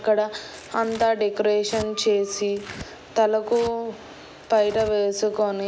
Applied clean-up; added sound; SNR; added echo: none; Tearing; 20 dB; none.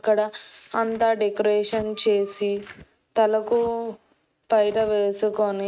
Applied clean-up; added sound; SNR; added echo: neural mask model RNNoise.